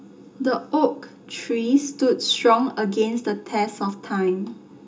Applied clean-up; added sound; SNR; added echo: none; none; none; reverberation time 0.2 s.